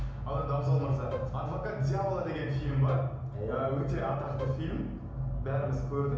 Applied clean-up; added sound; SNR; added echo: none; Bowed string instrument; 12 dB; reverberation time 1.0 s.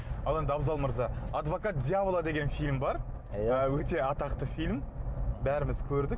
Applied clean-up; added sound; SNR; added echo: none; none; none; none.